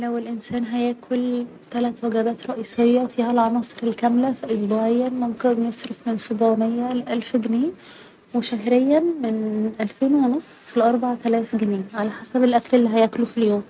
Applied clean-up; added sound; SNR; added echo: none; none; none; none.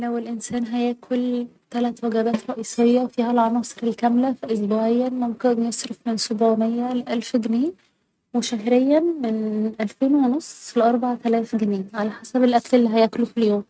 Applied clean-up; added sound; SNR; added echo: neural mask model RNNoise.